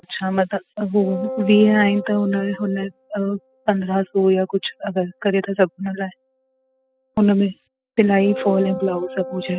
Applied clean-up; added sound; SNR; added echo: classical method spectral subtraction.